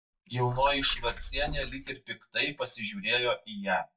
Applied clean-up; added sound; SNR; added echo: neural mask model DeepFilterNet 3.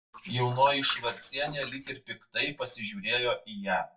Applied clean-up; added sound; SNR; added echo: neural separator model SepFormer DNS4.